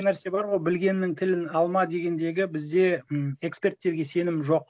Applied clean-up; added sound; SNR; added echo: none; none; none; none.